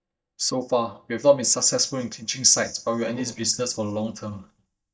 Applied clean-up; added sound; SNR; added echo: neural mask model DeepFilterNet 3.